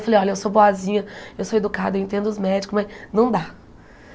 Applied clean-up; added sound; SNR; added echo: none; none; none; none.